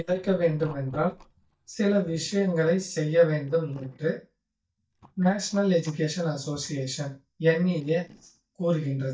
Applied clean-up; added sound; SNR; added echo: neural mask model DeepFilterNet 3.